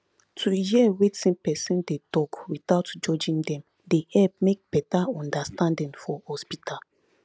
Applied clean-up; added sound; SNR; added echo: none; none; none; none.